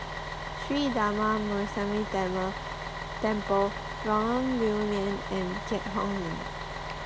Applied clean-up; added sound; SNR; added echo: none; Bus; 6 dB; none.